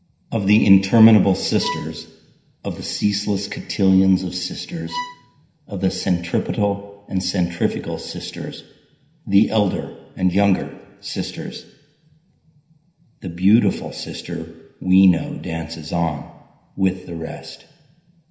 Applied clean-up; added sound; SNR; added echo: none; Bowed string instrument; 12 dB; reverberation time 0.9 s.